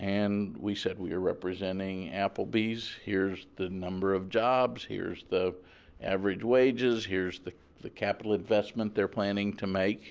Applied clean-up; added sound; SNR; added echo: none; none; none; none.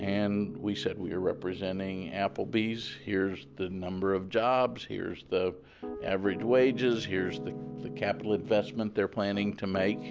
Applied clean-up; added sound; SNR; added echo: none; Piano; 12 dB; none.